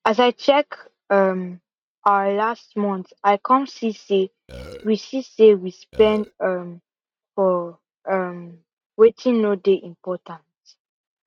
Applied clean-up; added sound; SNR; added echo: neural mask model RNNoise.